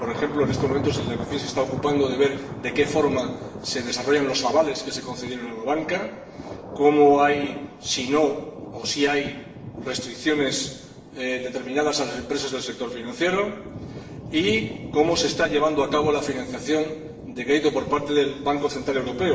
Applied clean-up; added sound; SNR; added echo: none; Thunder; 11 dB; reverberation time 0.8 s.